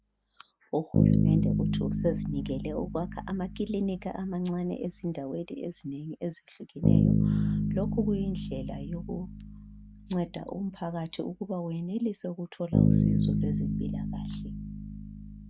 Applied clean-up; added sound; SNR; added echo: none; Bass guitar; -4 dB; none.